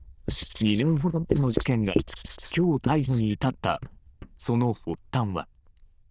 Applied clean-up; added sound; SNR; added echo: neural diffusion model UNIVERSE++.